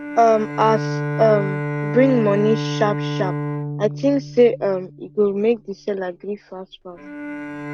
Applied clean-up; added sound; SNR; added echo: none; Bowed string instrument; 7 dB; none.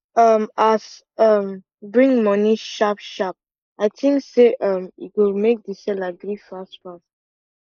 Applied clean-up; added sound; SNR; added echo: neural mask model Resemble Enhance denoiser.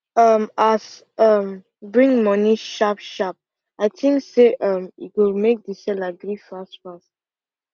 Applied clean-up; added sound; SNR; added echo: none; none; none; none.